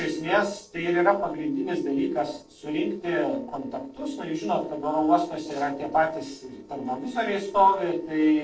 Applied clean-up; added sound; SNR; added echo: neural separator model SepFormer DNS4.